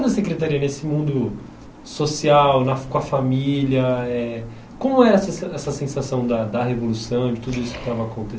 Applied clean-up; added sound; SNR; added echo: none; none; none; none.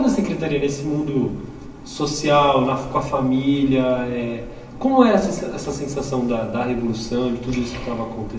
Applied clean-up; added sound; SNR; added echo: none; none; none; reverberation time 2.9 s.